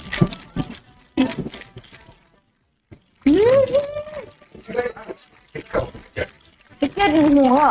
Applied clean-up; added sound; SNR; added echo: neural mask model RNNoise.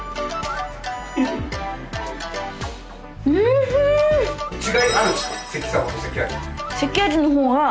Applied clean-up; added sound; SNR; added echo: none; none; none; none.